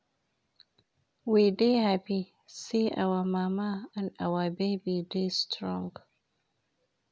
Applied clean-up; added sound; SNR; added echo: none; none; none; none.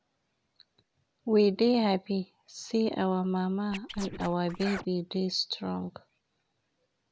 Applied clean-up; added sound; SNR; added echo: none; Scratching (performance technique); 11 dB; none.